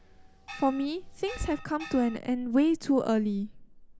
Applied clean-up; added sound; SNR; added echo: none; Engine / Car + Gong; 15 dB; none.